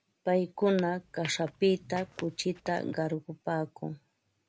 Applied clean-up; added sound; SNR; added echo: none; Squeak / Walk, footsteps; 18 dB; none.